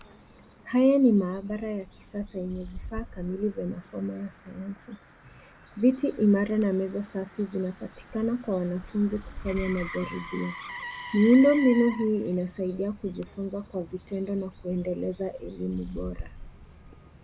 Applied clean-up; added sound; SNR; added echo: none; Bird + Motor vehicle (road); 15 dB; none.